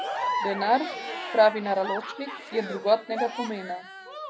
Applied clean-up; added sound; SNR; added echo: none; Crowd / Cheering; 6 dB; none.